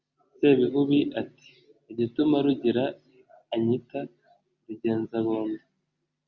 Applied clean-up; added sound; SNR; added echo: none; none; none; none.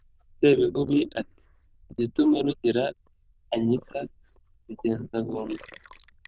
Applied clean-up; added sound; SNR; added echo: neural diffusion model UNIVERSE++.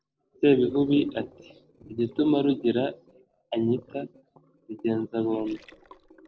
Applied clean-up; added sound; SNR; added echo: neural separator model SepFormer DNS4.